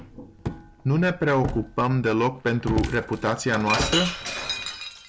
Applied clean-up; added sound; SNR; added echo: none; Shatter; 6 dB; none.